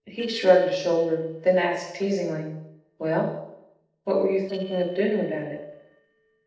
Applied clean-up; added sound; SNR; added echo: neural separator model SepFormer DNS4.